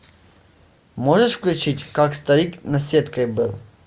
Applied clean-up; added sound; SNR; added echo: none; none; none; none.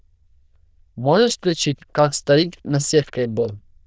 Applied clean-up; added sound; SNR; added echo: neural diffusion model UNIVERSE++.